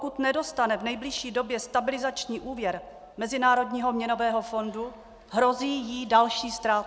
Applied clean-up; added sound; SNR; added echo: none; none; none; none.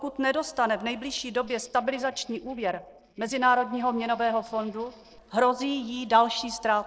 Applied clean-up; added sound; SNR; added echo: neural separator model SepFormer DNS4.